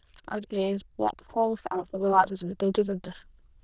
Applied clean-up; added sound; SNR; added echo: neural diffusion model UNIVERSE++.